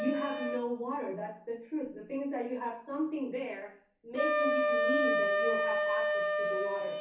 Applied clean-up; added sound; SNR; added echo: none; Wind instrument, woodwind instrument; -4 dB; reverberation time 0.6 s.